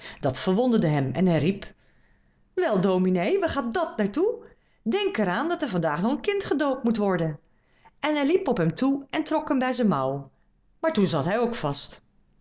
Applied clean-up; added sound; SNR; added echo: none; none; none; none.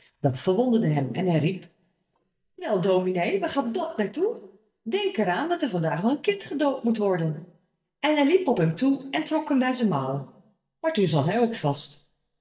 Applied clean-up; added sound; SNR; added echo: neural mask model DeepFilterNet 3.